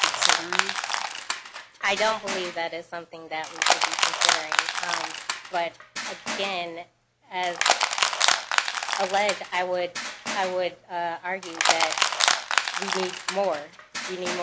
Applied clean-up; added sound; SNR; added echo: none; Crushing; -4 dB; none.